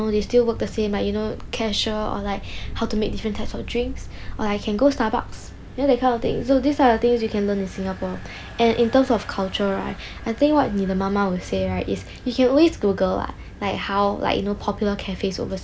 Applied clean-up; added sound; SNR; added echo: none; Engine; 15 dB; none.